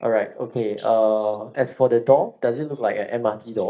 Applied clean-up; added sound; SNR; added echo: neural mask model DeepFilterNet 3.